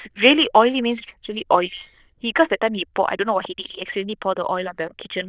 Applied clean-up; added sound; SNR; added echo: neural diffusion model UNIVERSE++.